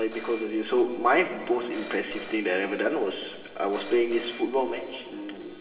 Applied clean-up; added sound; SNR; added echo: none; Telephone; 19 dB; reverberation time 2.8 s.